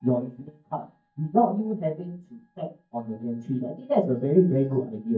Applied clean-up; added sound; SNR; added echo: neural mask model DeepFilterNet 3.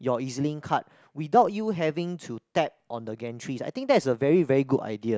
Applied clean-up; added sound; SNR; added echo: none; none; none; none.